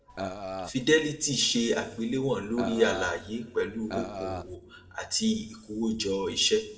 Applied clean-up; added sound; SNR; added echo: none; Burping, eructation; 7 dB; reverberation time 1.0 s.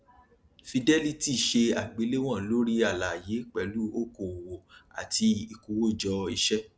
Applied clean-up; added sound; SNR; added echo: none; none; none; none.